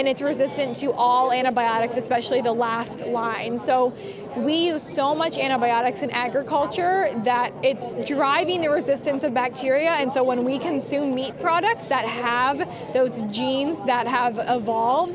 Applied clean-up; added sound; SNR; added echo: none; none; none; none.